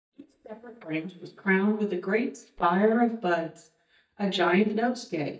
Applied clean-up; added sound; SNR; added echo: neural mask model DeepFilterNet 3.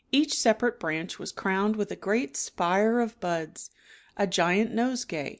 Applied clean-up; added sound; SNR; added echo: none; none; none; none.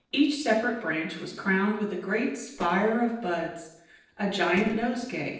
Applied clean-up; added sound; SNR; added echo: neural separator model SepFormer DNS4.